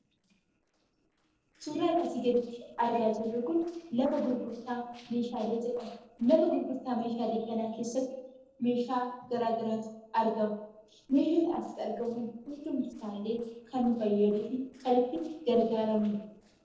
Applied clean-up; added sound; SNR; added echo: neural separator model SepFormer DNS4.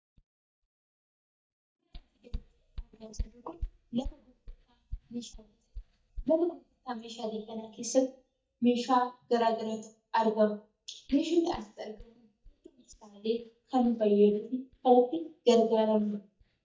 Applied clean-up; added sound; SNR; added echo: neural mask model DeepFilterNet 3.